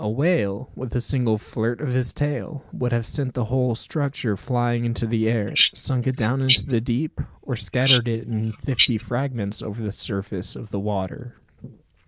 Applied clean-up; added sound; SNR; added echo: neural mask model Resemble Enhance denoiser.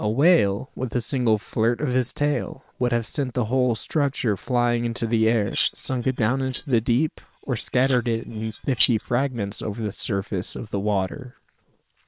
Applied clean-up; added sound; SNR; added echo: neural separator model SepFormer WHAM!.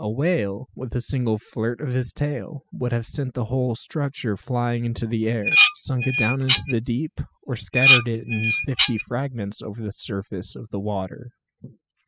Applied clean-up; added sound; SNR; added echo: classical method spectral subtraction.